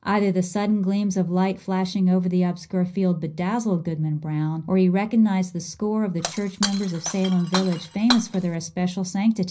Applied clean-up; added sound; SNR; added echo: none; Shatter; 9 dB; reverberation time 0.5 s.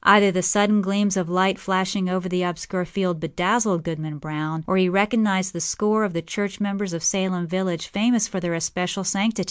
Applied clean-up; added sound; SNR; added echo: none; none; none; none.